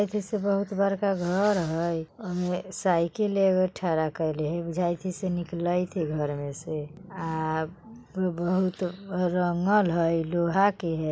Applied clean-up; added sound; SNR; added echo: none; none; none; none.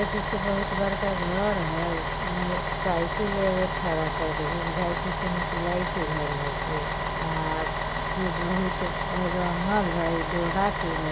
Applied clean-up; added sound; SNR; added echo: none; Bus; -1 dB; none.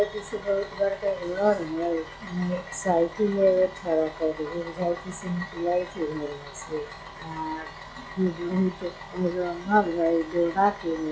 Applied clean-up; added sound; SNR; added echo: classical method log-MMSE.